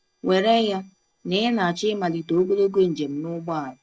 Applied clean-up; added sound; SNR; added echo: neural separator model SepFormer DNS4.